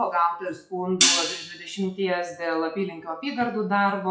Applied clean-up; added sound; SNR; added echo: classical method log-MMSE.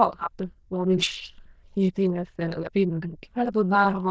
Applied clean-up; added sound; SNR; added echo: neural diffusion model UNIVERSE++.